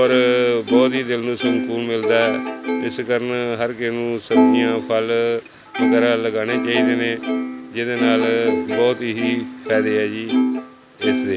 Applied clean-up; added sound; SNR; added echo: none; Plucked string instrument; 2 dB; none.